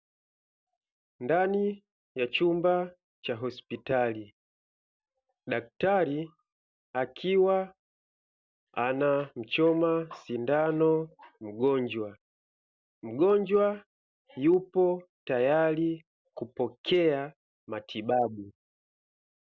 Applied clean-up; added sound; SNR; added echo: none; none; none; none.